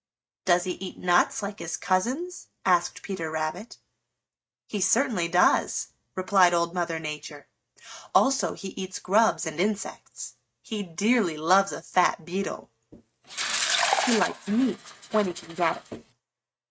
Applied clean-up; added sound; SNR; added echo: neural mask model RNNoise.